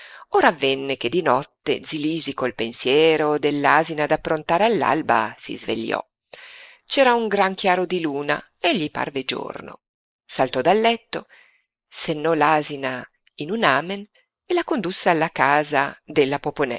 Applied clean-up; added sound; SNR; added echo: neural mask model Resemble Enhance denoiser.